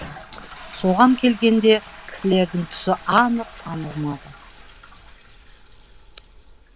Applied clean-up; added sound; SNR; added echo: none; Toilet flush; 19 dB; none.